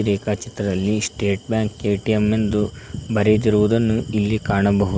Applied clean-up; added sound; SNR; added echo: none; none; none; none.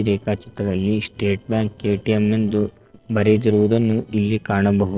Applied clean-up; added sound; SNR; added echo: neural separator model SepFormer DNS4.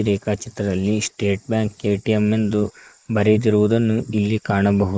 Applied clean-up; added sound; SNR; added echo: neural mask model Resemble Enhance denoiser.